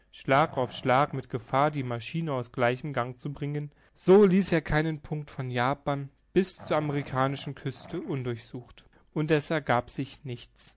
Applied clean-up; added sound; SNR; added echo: none; Growling; 20 dB; none.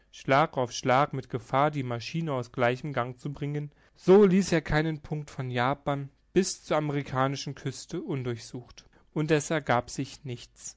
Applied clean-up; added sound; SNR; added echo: none; none; none; none.